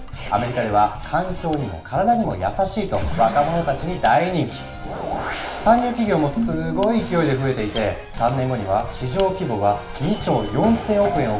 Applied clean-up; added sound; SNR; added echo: none; Mechanisms; 16 dB; reverberation time 0.6 s.